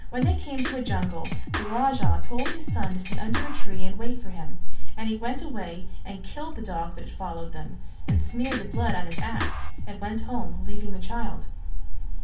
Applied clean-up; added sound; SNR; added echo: none; Drum kit; 11 dB; reverberation time 0.3 s.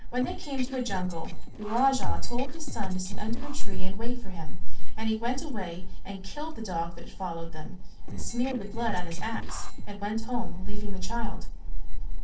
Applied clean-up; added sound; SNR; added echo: neural separator model SepFormer DNS4.